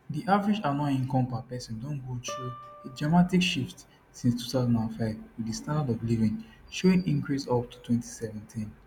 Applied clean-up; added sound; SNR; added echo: none; Guitar; 19 dB; none.